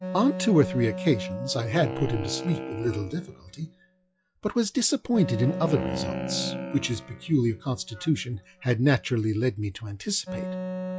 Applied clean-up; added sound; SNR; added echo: classical method log-MMSE.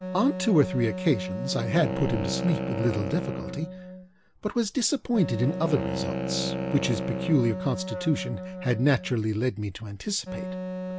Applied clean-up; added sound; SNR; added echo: none; Wind instrument, woodwind instrument + Wind instrument, woodwind instrument; 5 dB; none.